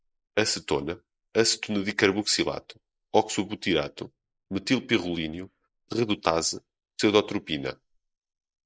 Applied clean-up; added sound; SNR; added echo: neural mask model Resemble Enhance denoiser.